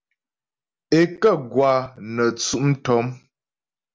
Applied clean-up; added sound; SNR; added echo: none; none; none; none.